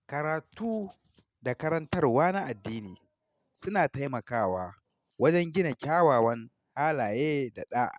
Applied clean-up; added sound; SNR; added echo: none; none; none; none.